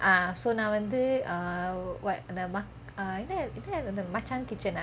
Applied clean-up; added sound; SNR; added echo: none; none; none; none.